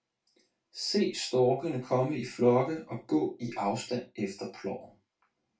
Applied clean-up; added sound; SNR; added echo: none; none; none; reverberation time 0.2 s.